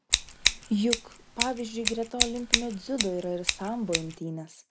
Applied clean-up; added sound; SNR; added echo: none; Scissors; -2 dB; none.